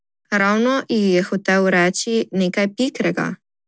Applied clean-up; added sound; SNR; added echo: none; none; none; none.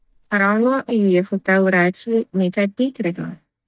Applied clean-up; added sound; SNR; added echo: neural mask model DeepFilterNet 3.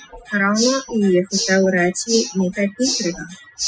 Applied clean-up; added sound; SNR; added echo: classical method Wiener filter.